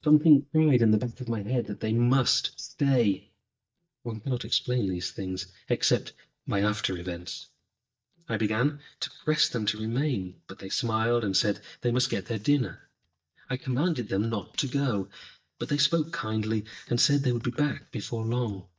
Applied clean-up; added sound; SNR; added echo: neural mask model DeepFilterNet 3.